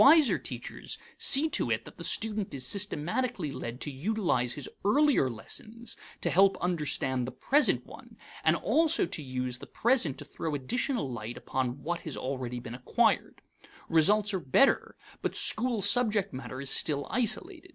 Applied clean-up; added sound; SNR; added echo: none; none; none; none.